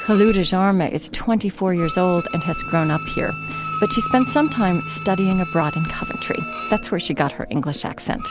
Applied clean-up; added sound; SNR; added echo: none; Bowed string instrument; 11 dB; none.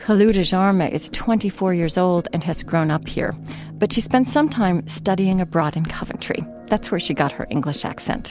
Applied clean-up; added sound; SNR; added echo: none; none; none; none.